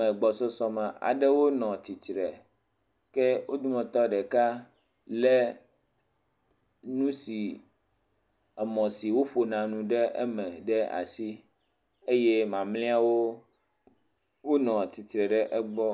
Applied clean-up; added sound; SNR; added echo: none; none; none; none.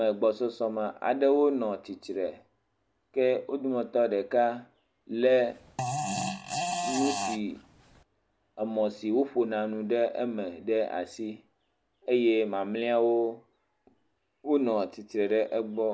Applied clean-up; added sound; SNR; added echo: none; Fart; 5 dB; none.